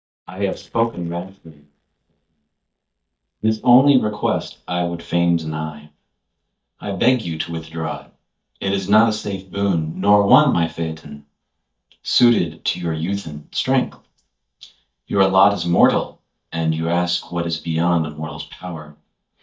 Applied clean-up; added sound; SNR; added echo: neural mask model DeepFilterNet 3.